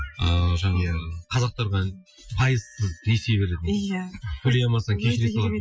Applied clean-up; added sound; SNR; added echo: classical method Wiener filter.